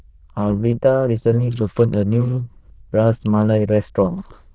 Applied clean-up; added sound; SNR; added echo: neural diffusion model UNIVERSE++.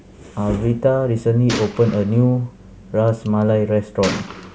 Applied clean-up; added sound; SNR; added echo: none; Gunshot, gunfire; 15 dB; none.